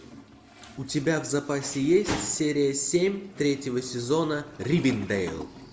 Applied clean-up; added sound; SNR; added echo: none; Toilet flush; 20 dB; none.